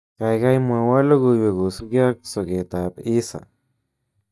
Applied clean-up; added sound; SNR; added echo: neural mask model DeepFilterNet 3.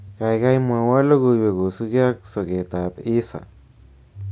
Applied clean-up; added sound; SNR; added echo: none; none; none; none.